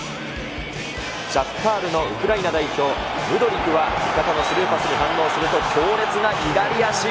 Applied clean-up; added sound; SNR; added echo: none; none; none; none.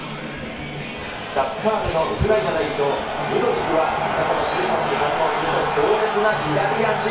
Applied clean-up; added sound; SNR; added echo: none; Dog; 17 dB; reverberation time 0.4 s.